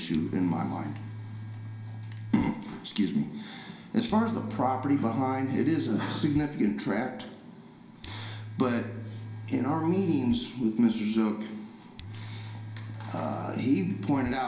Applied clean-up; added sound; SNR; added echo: none; Domestic sounds, home sounds; 11 dB; reverberation time 0.5 s.